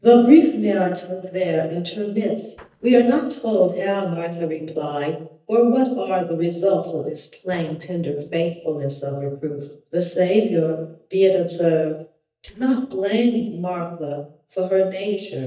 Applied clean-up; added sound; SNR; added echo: neural mask model DeepFilterNet 3.